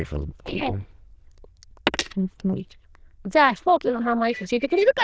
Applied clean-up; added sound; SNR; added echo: neural diffusion model UNIVERSE++.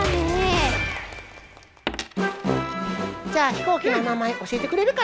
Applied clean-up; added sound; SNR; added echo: none; Coin (dropping); 17 dB; none.